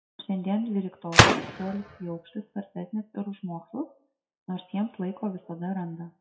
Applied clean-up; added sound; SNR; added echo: classical method WPE with log-MMSE.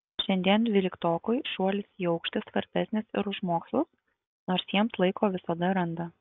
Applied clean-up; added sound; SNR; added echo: none; none; none; none.